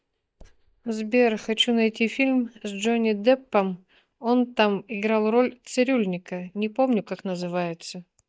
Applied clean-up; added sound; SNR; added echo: neural mask model DeepFilterNet 3.